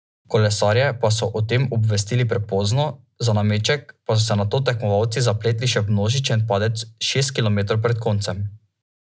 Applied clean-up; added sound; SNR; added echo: none; none; none; none.